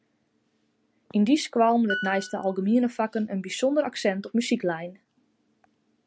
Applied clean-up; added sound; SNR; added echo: none; Piano; 10 dB; none.